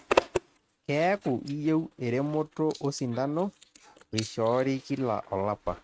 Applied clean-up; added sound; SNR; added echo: neural mask model RNNoise.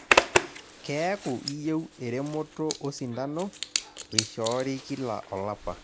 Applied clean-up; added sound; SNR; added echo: none; Zipper (clothing); -1 dB; none.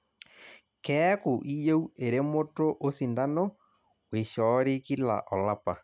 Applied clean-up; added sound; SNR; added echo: none; none; none; none.